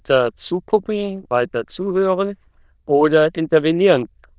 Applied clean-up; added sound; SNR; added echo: neural diffusion model UNIVERSE++.